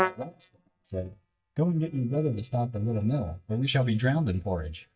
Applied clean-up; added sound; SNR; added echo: neural mask model DeepFilterNet 3.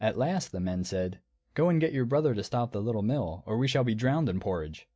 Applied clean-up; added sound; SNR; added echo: none; none; none; none.